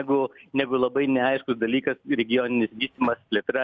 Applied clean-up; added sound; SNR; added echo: none; none; none; none.